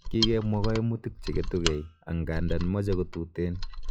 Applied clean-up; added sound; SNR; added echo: classical method log-MMSE.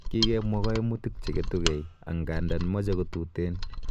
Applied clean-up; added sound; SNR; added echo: none; Mechanisms; 2 dB; none.